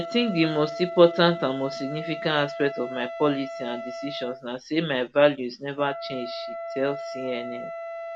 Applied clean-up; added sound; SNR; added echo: none; Wind instrument, woodwind instrument; 10 dB; none.